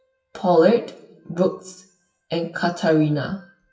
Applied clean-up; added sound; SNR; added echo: classical method WPE with log-MMSE.